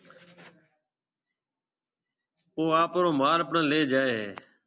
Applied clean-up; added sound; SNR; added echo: none; none; none; none.